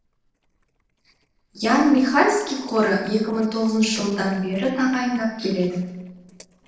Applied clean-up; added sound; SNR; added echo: neural separator model SepFormer DNS4.